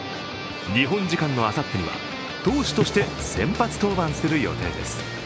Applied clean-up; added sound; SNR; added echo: none; none; none; none.